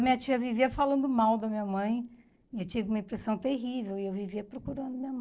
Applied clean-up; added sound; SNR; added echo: neural separator model SepFormer DNS4.